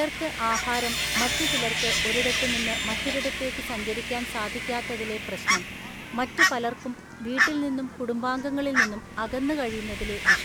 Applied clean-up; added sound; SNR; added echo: none; Sawing + Fowl; -2 dB; none.